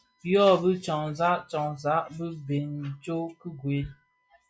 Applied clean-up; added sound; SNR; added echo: classical method log-MMSE.